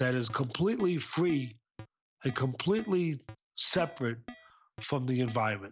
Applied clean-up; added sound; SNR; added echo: none; Keyboard (musical); 19 dB; none.